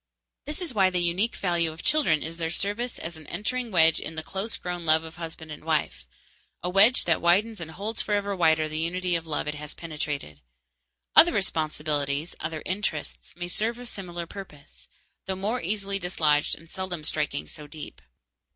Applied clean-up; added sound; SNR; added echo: none; none; none; none.